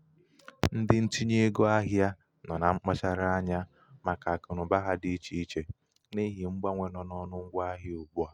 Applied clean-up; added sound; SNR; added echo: none; none; none; none.